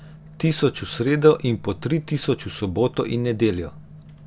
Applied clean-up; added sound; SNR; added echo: none; none; none; none.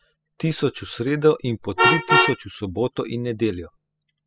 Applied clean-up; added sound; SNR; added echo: classical method spectral subtraction.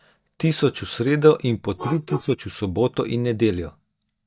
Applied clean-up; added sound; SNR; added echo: neural mask model DeepFilterNet 3.